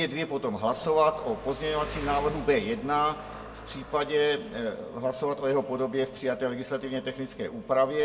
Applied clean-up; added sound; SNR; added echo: none; Engine; 16 dB; reverberation time 1.2 s.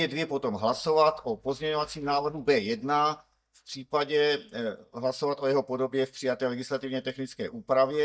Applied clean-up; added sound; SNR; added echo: neural mask model DeepFilterNet 3.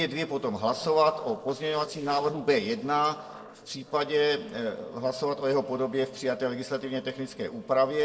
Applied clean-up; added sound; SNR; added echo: neural separator model SepFormer DNS4.